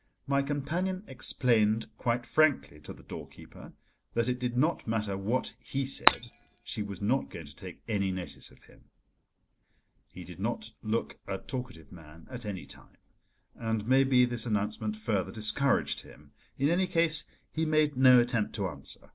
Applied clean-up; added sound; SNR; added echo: none; Shatter; -1 dB; none.